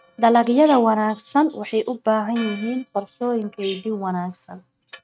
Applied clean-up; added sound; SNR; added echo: neural mask model RNNoise.